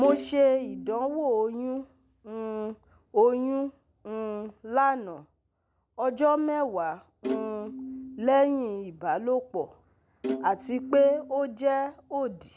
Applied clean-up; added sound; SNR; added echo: none; Bowed string instrument; 11 dB; none.